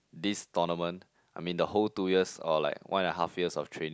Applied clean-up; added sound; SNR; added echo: none; none; none; none.